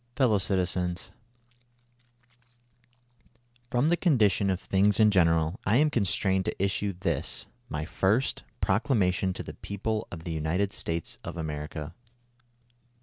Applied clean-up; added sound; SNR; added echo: none; none; none; none.